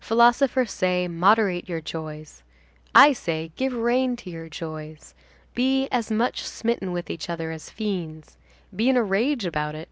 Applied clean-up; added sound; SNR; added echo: none; none; none; none.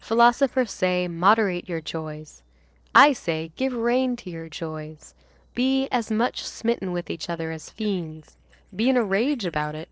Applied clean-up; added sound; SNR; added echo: neural separator model SepFormer DNS4.